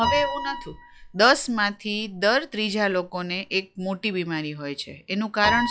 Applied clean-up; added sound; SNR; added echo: classical method log-MMSE.